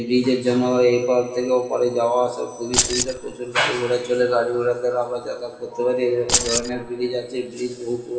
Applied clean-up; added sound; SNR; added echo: none; Keys jangling; 0 dB; reverberation time 2.1 s.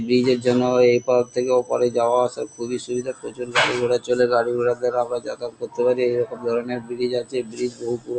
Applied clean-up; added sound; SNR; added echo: none; none; none; none.